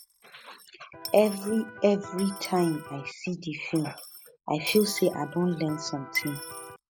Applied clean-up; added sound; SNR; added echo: none; Electric guitar + Coin (dropping) / Dishes, pots, and pans; 14 dB; none.